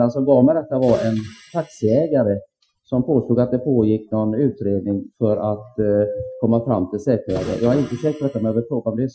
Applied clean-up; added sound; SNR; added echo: classical method Wiener filter.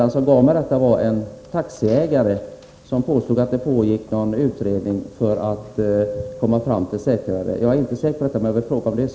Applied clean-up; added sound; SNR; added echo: none; none; none; none.